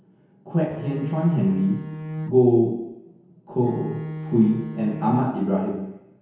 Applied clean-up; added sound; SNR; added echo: none; Bowed string instrument; 10 dB; reverberation time 1.0 s.